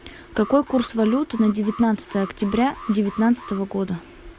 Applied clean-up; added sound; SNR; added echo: none; Alarm; 17 dB; none.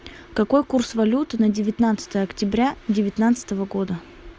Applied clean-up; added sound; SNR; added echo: none; none; none; none.